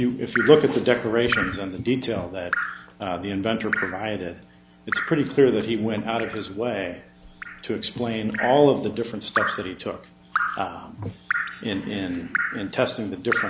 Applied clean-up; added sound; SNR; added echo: none; Drip; 7 dB; none.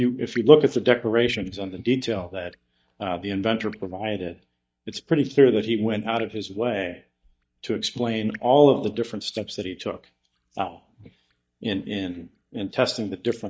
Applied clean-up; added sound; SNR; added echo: neural mask model DeepFilterNet 3.